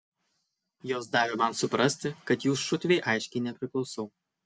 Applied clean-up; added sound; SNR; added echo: none; none; none; none.